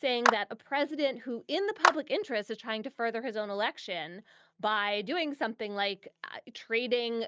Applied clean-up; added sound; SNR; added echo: neural mask model RNNoise.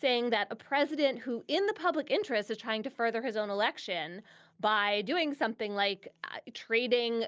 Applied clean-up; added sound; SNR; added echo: none; none; none; none.